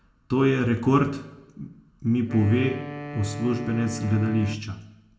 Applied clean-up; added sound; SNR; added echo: none; Wind instrument, woodwind instrument; 12 dB; reverberation time 0.2 s.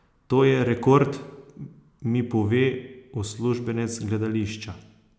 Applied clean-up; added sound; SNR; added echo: none; none; none; none.